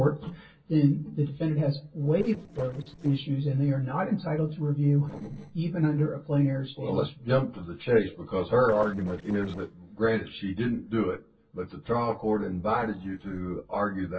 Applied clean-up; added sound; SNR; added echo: neural separator model SepFormer DNS4.